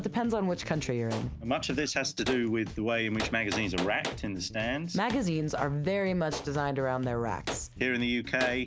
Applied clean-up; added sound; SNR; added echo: none; Gunshot, gunfire; 12 dB; none.